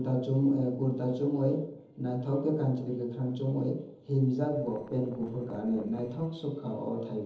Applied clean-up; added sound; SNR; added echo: neural separator model SepFormer DNS4.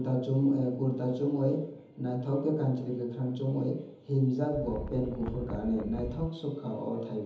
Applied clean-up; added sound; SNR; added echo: none; Wind; 8 dB; reverberation time 1.3 s.